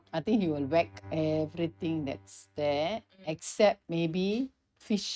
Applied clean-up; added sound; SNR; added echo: neural mask model RNNoise.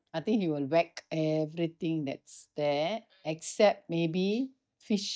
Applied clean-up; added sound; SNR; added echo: neural mask model DeepFilterNet 3.